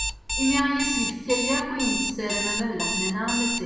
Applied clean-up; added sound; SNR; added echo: none; Alarm; 2 dB; reverberation time 1.1 s.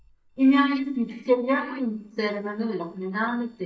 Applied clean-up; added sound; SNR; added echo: neural mask model DeepFilterNet 3.